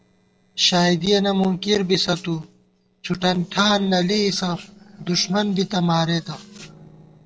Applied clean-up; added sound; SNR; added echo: neural separator model SepFormer DNS4.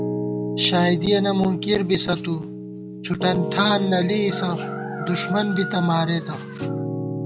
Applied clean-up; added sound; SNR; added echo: none; Piano; 6 dB; none.